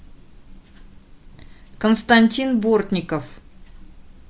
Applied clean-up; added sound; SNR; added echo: none; none; none; none.